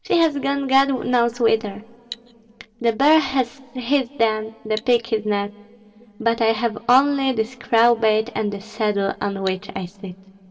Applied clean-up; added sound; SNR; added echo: none; Cutlery, silverware; 19 dB; reverberation time 1.9 s.